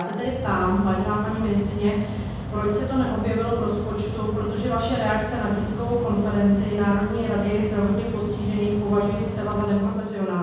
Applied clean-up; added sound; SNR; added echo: none; Mechanical fan; 7 dB; reverberation time 1.3 s.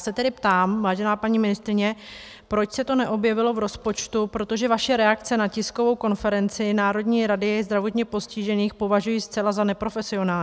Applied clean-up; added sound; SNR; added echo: none; none; none; none.